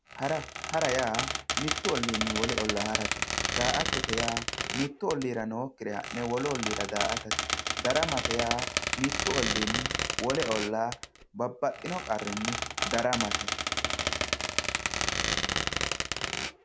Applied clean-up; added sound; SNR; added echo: none; Squeak; -1 dB; none.